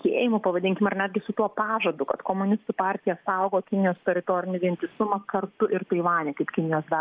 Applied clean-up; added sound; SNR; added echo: neural mask model Resemble Enhance denoiser.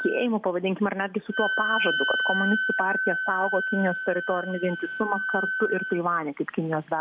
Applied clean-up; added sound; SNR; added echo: none; Wind instrument, woodwind instrument; 2 dB; none.